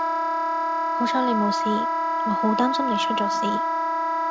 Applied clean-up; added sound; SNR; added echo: none; Wind instrument, woodwind instrument; -4 dB; none.